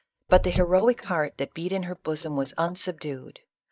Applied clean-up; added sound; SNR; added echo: neural mask model DeepFilterNet 3.